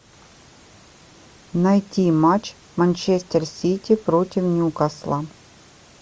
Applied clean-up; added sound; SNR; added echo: none; none; none; none.